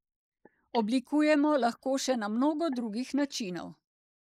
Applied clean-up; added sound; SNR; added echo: neural mask model Resemble Enhance denoiser.